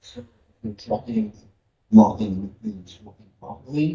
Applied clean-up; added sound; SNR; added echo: neural mask model DeepFilterNet 3.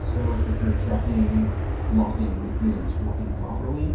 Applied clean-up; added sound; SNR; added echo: none; Aircraft; -3 dB; reverberation time 0.6 s.